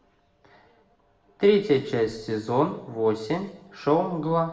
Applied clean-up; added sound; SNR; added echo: none; none; none; reverberation time 0.7 s.